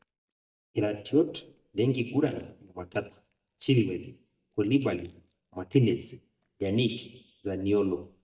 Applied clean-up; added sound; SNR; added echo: neural mask model DeepFilterNet 3.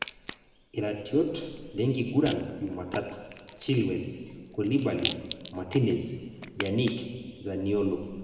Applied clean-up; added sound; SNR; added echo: none; Rattle; 12 dB; reverberation time 1.8 s.